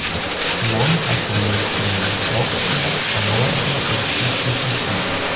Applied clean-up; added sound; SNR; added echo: none; Bathtub (filling or washing); -3 dB; reverberation time 1.7 s.